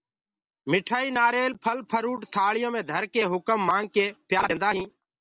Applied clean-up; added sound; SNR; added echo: none; none; none; none.